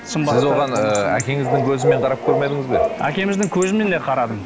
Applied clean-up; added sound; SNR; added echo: none; Bark / Chatter / Chirp, tweet / Livestock, farm animals, working animals; 4 dB; none.